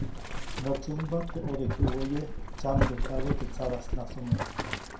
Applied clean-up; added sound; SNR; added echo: none; Boiling; -3 dB; reverberation time 0.5 s.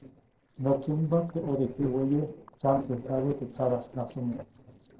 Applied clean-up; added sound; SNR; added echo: neural separator model SepFormer DNS4.